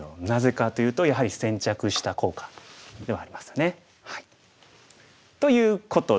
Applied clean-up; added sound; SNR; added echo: none; none; none; none.